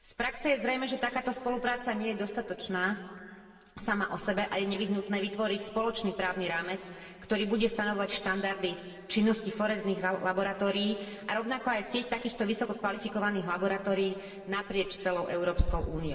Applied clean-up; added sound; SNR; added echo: none; none; none; reverberation time 2.7 s.